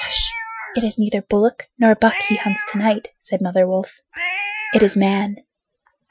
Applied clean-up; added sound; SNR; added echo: classical method Wiener filter.